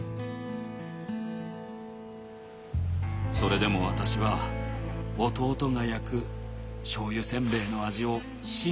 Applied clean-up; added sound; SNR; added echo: none; Guitar; 12 dB; none.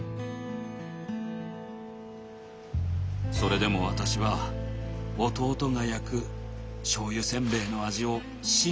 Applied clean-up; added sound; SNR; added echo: none; none; none; none.